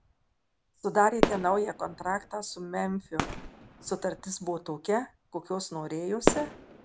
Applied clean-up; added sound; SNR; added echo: none; Fireworks; 3 dB; none.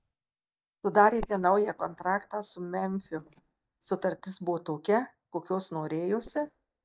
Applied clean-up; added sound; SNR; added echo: neural mask model DeepFilterNet 3.